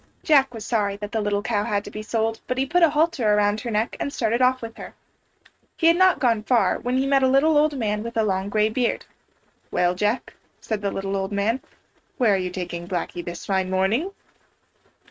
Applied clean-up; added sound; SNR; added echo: neural mask model RNNoise.